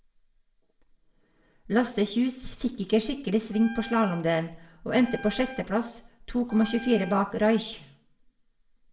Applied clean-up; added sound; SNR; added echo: none; Wind instrument, woodwind instrument; 16 dB; reverberation time 0.5 s.